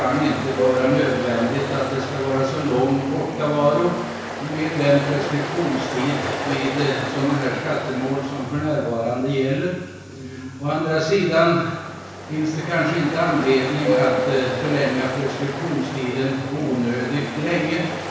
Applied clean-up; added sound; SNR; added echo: none; Ocean; 6 dB; reverberation time 1.1 s.